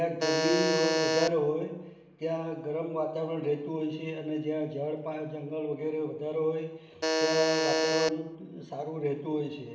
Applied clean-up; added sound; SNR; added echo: none; Alarm; -4 dB; reverberation time 1.1 s.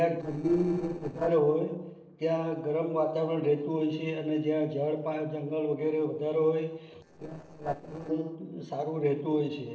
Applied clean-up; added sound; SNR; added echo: neural separator model SepFormer DNS4.